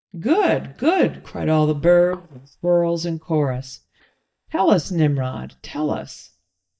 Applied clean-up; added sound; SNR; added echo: neural mask model DeepFilterNet 3.